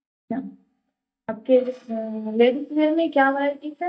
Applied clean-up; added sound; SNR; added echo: neural mask model DeepFilterNet 3.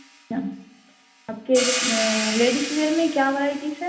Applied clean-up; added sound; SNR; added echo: none; Hi-hat; 6 dB; reverberation time 0.8 s.